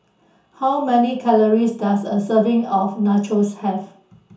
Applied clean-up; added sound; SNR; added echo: none; none; none; reverberation time 0.6 s.